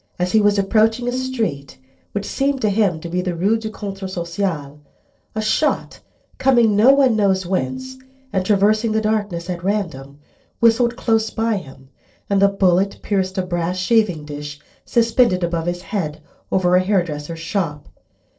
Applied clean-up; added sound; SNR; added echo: neural separator model SepFormer DNS4.